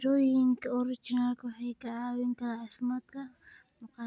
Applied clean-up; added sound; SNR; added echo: none; none; none; none.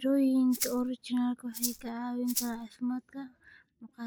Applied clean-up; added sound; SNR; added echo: neural mask model Resemble Enhance denoiser.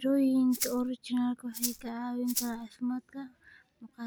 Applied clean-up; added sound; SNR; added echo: none; Rattle (instrument); 5 dB; none.